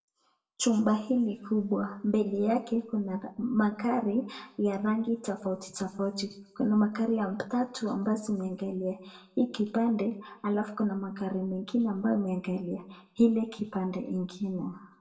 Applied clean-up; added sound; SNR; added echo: none; none; none; reverberation time 0.6 s.